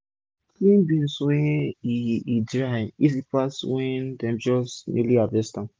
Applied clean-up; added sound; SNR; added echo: none; none; none; none.